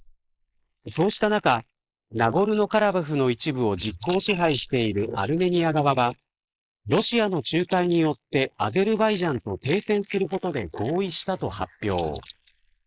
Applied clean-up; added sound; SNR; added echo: neural mask model Resemble Enhance denoiser.